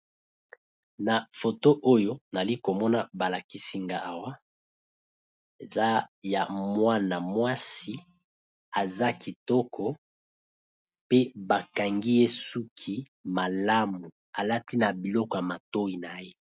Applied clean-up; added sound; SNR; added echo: none; none; none; none.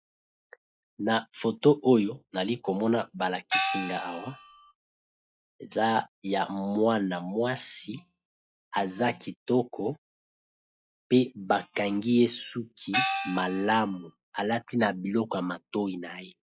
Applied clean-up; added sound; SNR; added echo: classical method log-MMSE.